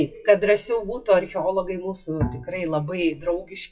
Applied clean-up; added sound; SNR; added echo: classical method WPE with log-MMSE.